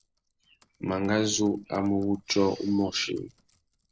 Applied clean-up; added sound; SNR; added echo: neural separator model SepFormer DNS4.